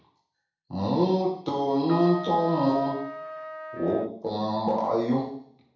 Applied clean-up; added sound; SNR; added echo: none; Trumpet; 12 dB; reverberation time 0.7 s.